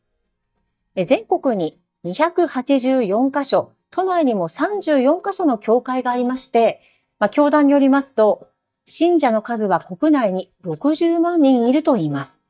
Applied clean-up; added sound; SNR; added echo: neural mask model DeepFilterNet 3.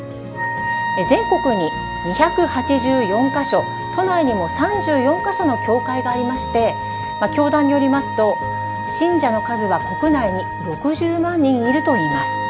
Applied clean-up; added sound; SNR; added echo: none; Wind instrument, woodwind instrument; 6 dB; none.